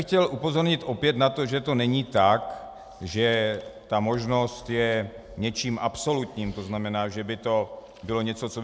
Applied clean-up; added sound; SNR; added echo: none; none; none; none.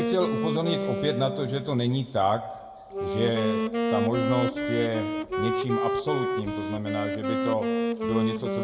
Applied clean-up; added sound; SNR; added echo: none; Wind instrument, woodwind instrument; 0 dB; reverberation time 0.5 s.